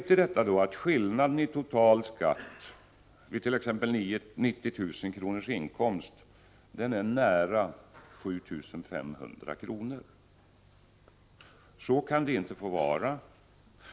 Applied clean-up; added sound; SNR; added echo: none; none; none; none.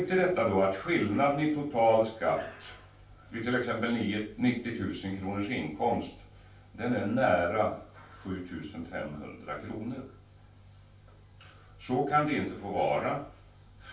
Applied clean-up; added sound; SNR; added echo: none; none; none; reverberation time 0.3 s.